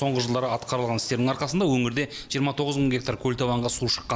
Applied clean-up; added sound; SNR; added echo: none; none; none; none.